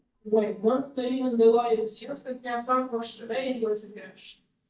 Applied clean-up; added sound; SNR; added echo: neural mask model DeepFilterNet 3.